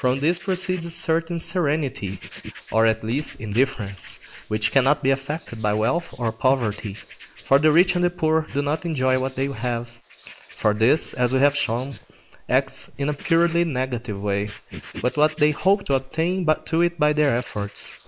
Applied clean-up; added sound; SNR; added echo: neural mask model Resemble Enhance denoiser.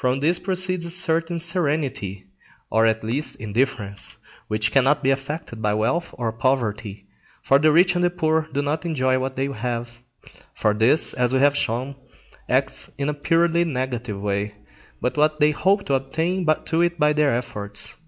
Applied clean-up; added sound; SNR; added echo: none; none; none; none.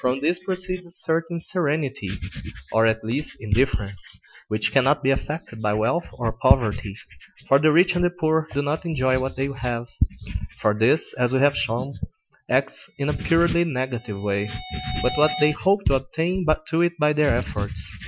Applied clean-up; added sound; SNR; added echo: classical method Wiener filter.